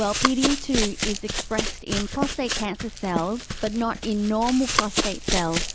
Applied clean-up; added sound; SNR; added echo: none; Run; 1 dB; none.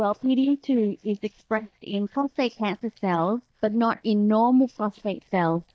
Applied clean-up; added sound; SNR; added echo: neural mask model DeepFilterNet 3.